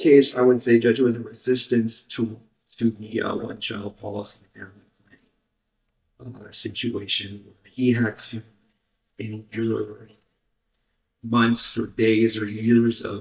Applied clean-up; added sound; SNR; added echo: neural mask model DeepFilterNet 3.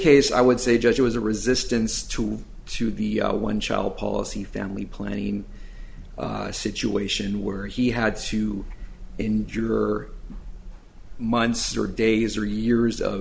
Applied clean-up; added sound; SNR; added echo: none; none; none; none.